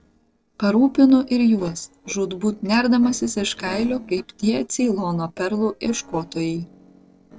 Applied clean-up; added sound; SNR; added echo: neural separator model SepFormer DNS4.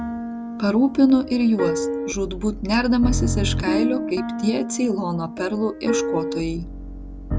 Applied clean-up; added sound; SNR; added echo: none; Piano; 4 dB; none.